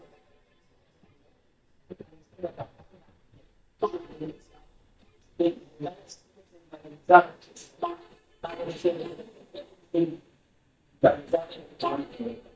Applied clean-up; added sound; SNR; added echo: neural mask model DeepFilterNet 3.